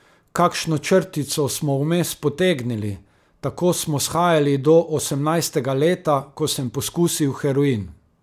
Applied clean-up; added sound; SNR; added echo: none; none; none; none.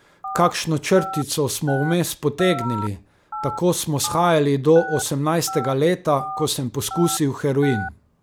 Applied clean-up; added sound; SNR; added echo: none; Telephone; 12 dB; none.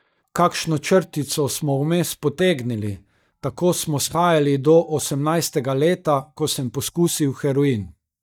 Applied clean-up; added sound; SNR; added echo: neural mask model DeepFilterNet 3.